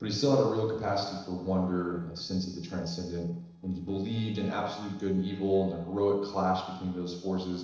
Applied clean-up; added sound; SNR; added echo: neural separator model SepFormer DNS4.